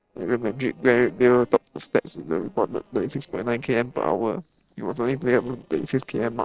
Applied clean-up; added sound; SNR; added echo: neural separator model SepFormer DNS4.